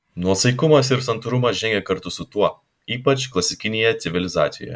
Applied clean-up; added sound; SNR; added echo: none; none; none; none.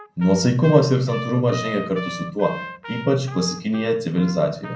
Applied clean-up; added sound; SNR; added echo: none; Trumpet; 14 dB; reverberation time 0.6 s.